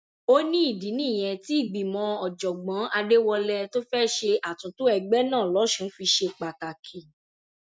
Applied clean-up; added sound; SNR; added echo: none; none; none; none.